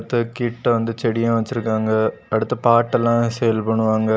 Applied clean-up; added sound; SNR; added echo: none; none; none; none.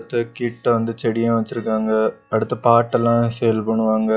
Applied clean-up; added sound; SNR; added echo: classical method log-MMSE.